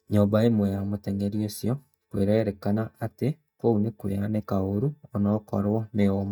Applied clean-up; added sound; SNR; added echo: neural mask model DeepFilterNet 3.